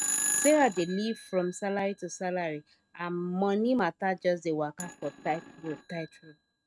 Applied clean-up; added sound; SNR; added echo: neural mask model RNNoise.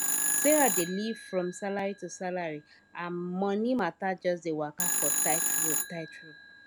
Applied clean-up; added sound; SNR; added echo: none; Telephone; 1 dB; none.